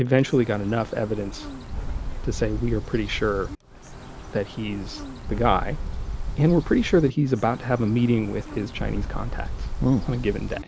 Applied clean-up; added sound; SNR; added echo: none; Bird; 7 dB; none.